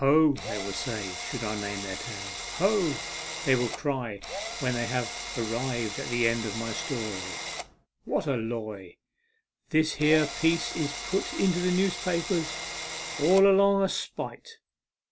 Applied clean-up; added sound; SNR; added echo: none; Drill; 8 dB; none.